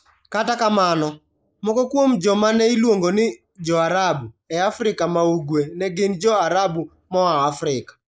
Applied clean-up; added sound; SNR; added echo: neural mask model Resemble Enhance denoiser.